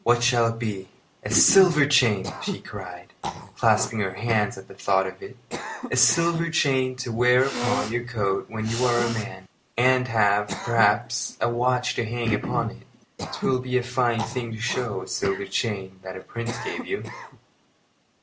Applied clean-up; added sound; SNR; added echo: none; Cough; 11 dB; none.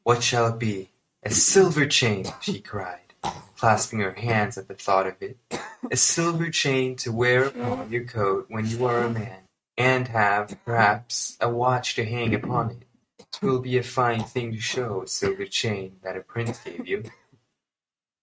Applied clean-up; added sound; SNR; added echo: neural mask model RNNoise.